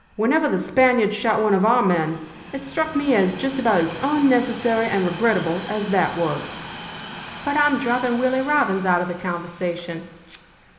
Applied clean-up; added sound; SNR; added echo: none; Train; 15 dB; reverberation time 1.1 s.